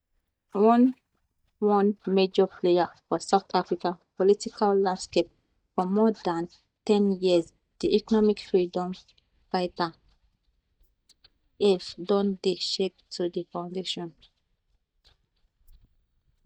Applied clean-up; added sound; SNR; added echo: neural mask model DeepFilterNet 3.